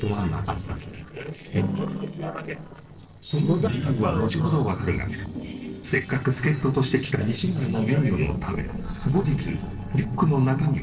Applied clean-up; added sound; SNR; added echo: neural separator model SepFormer DNS4.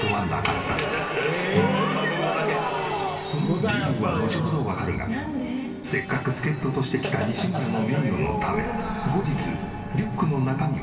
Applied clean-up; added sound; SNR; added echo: none; Acoustic guitar; 12 dB; reverberation time 2.3 s.